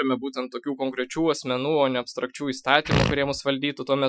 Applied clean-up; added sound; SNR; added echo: classical method Wiener filter.